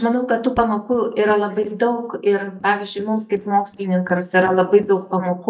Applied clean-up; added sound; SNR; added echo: neural mask model DeepFilterNet 3.